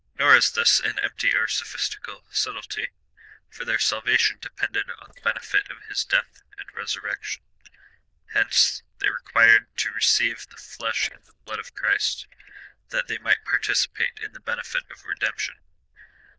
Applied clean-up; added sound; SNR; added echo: neural diffusion model UNIVERSE++.